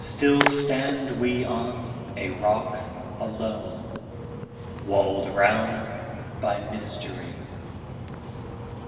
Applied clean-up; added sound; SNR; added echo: none; Splash, splatter; 7 dB; reverberation time 2.4 s.